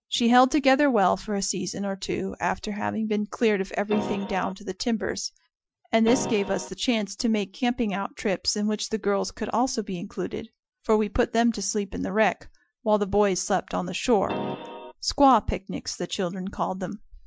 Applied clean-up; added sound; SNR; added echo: classical method Wiener filter.